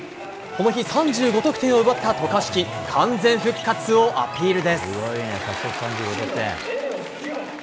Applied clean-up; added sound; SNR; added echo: none; Cough; 18 dB; none.